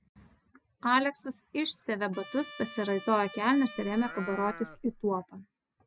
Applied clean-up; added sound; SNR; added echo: none; Trumpet + Livestock, farm animals, working animals; 14 dB; none.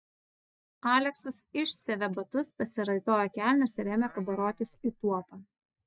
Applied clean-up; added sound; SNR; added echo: neural mask model DeepFilterNet 3.